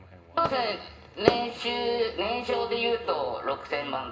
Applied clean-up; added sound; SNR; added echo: none; Fireworks; 5 dB; reverberation time 0.2 s.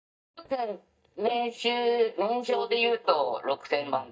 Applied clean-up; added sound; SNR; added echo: neural mask model DeepFilterNet 3.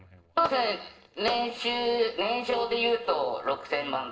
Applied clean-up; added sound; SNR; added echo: neural separator model SepFormer DNS4.